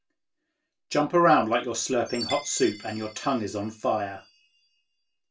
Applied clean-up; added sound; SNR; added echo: none; Chime; 18 dB; reverberation time 0.2 s.